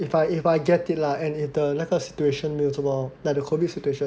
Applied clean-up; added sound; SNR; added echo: none; none; none; none.